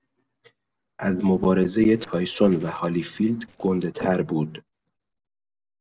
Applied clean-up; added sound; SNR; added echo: neural separator model SepFormer DNS4.